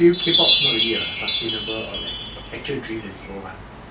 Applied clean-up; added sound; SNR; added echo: none; Wind chime; -2 dB; none.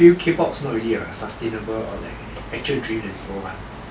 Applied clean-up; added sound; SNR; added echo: none; none; none; none.